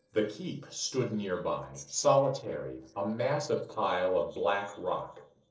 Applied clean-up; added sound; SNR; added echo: neural separator model SepFormer DNS4.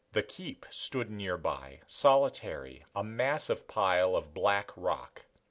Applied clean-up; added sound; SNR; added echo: none; none; none; none.